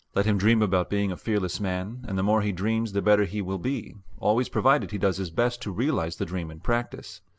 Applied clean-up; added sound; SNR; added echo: none; none; none; none.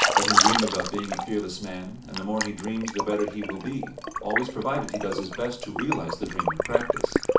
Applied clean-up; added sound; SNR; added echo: none; Liquid; -3 dB; reverberation time 0.4 s.